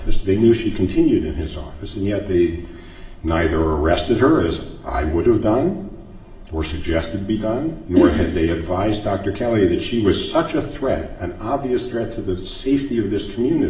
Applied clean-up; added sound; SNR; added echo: none; none; none; reverberation time 1.5 s.